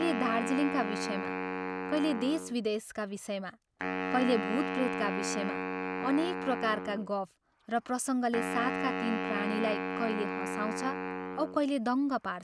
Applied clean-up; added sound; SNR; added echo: none; Wind instrument, woodwind instrument; 3 dB; none.